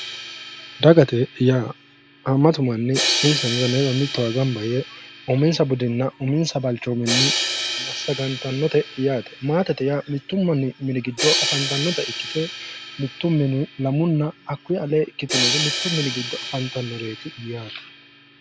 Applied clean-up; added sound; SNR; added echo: none; Crash cymbal; 6 dB; none.